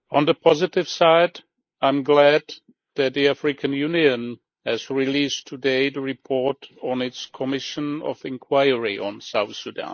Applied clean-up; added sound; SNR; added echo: neural mask model Resemble Enhance denoiser.